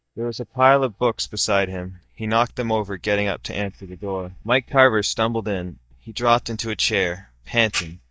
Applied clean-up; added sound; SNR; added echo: neural mask model DeepFilterNet 3.